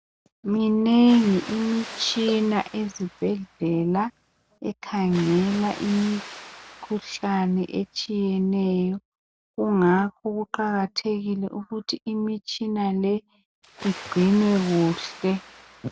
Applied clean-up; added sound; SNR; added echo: none; Water; 19 dB; none.